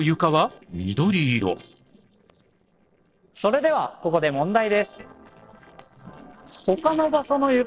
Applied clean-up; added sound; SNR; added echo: neural separator model SepFormer DNS4.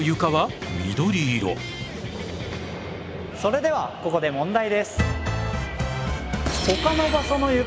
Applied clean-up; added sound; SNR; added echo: none; none; none; none.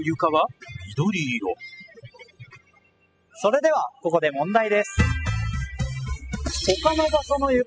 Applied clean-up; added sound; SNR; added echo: classical method spectral subtraction.